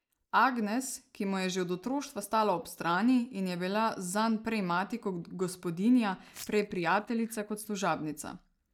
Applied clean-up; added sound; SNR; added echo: neural mask model DeepFilterNet 3.